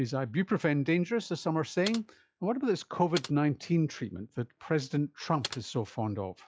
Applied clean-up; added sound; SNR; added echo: classical method log-MMSE.